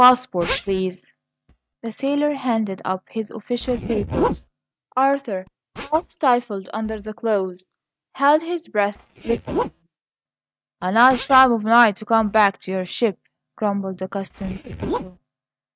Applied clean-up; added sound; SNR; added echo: neural mask model RNNoise.